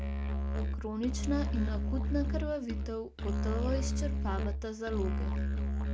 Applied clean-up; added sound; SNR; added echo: none; Musical instrument; -5 dB; none.